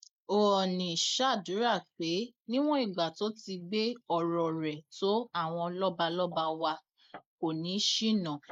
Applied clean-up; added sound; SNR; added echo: neural mask model Resemble Enhance denoiser.